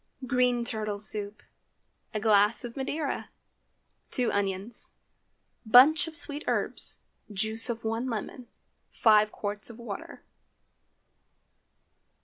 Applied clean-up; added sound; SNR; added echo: none; none; none; none.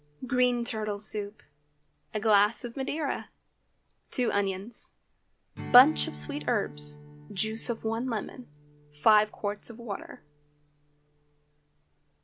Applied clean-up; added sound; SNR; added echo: none; Strum; 18 dB; none.